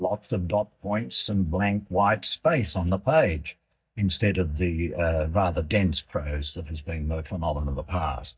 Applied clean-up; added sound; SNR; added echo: neural mask model DeepFilterNet 3.